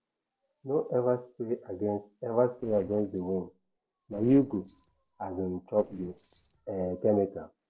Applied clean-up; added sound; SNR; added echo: neural separator model SepFormer DNS4.